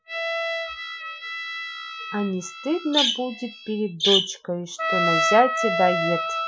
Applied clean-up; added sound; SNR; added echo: classical method Wiener filter.